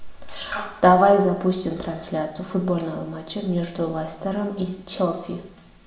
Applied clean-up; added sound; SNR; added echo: none; none; none; reverberation time 0.9 s.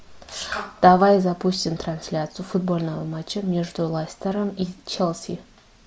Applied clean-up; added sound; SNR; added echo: none; none; none; none.